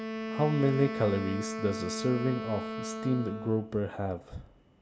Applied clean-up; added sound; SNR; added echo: none; Wind instrument, woodwind instrument; 7 dB; none.